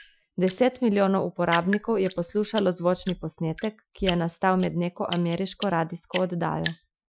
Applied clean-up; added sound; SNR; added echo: classical method Wiener filter.